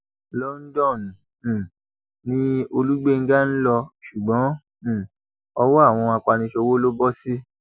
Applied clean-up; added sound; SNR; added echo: none; none; none; none.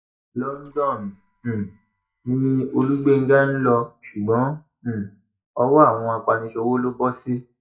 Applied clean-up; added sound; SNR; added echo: neural mask model DeepFilterNet 3.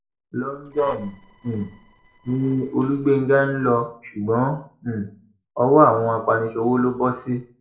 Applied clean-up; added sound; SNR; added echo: neural separator model SepFormer DNS4.